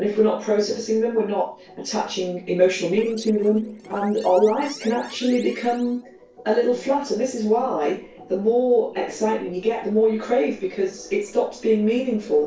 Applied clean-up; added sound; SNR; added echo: neural separator model SepFormer DNS4.